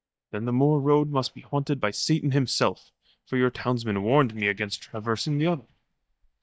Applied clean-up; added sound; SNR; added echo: neural mask model DeepFilterNet 3.